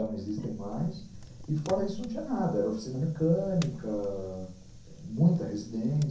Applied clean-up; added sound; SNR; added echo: none; Fire; 15 dB; reverberation time 0.6 s.